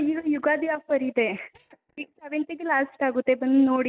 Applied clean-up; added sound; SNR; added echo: neural mask model DeepFilterNet 3.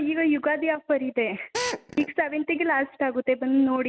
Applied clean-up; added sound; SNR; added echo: none; Drill; 7 dB; none.